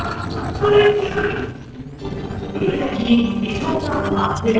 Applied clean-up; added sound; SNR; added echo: neural separator model SepFormer DNS4.